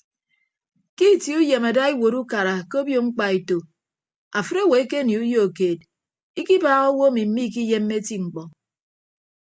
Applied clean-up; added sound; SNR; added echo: none; none; none; none.